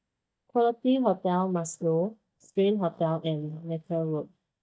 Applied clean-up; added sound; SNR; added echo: neural mask model DeepFilterNet 3.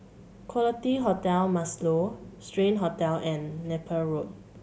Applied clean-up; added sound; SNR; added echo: none; none; none; none.